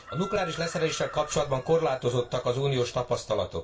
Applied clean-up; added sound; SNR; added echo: none; Chicken, rooster; 16 dB; reverberation time 0.2 s.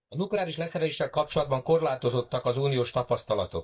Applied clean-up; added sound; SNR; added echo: neural mask model DeepFilterNet 3.